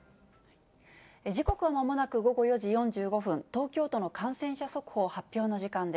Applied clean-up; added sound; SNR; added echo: none; Whoosh, swoosh, swish; 3 dB; none.